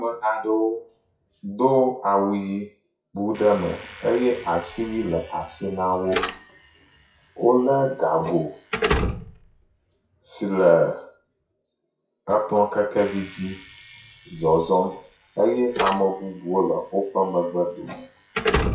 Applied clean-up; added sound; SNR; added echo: classical method WPE with log-MMSE.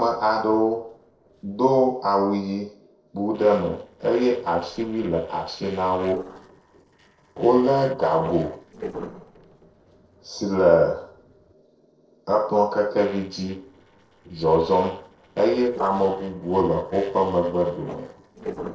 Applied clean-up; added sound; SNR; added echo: neural separator model SepFormer DNS4.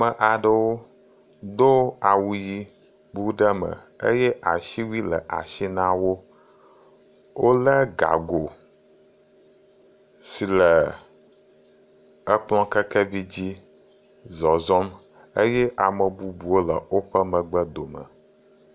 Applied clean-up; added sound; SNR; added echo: none; none; none; none.